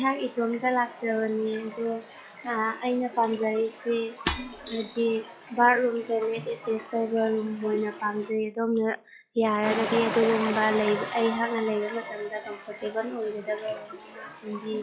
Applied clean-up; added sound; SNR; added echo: classical method log-MMSE.